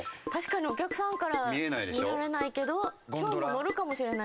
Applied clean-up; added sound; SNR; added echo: none; none; none; none.